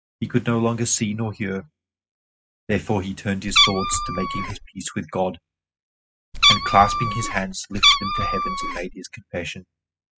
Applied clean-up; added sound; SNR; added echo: classical method spectral subtraction.